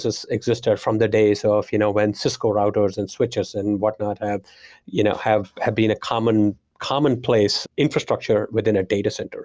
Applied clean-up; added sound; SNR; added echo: none; none; none; none.